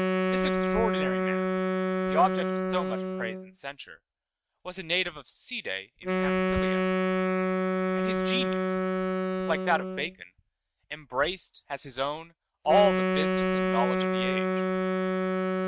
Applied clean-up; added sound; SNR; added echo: neural mask model RNNoise.